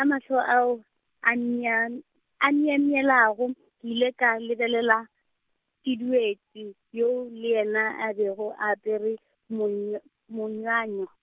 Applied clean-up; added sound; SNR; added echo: none; none; none; none.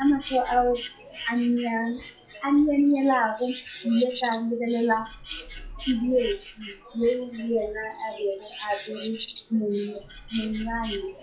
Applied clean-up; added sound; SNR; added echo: classical method WPE with log-MMSE.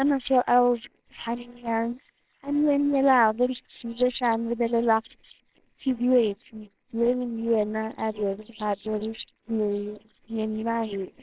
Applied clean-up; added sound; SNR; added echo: neural separator model SepFormer WHAMR!.